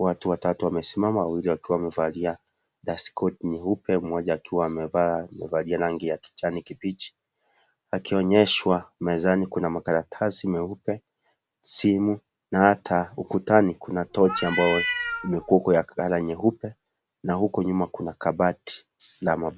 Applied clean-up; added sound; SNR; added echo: none; Meow; 5 dB; none.